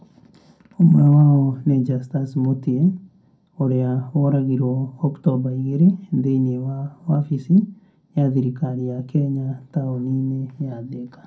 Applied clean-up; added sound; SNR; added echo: none; none; none; reverberation time 0.2 s.